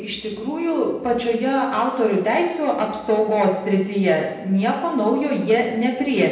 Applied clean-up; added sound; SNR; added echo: none; none; none; reverberation time 0.9 s.